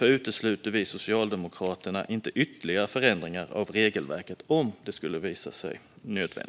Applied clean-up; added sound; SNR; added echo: none; none; none; none.